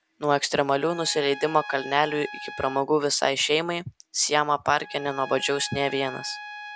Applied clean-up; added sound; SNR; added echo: none; Trumpet; 16 dB; none.